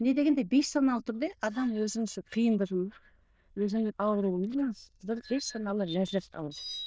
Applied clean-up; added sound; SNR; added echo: neural diffusion model UNIVERSE++.